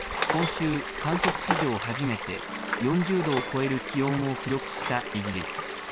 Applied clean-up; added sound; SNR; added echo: none; Tools + Stream; 3 dB; none.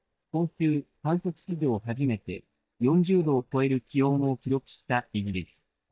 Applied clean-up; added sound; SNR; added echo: neural mask model DeepFilterNet 3.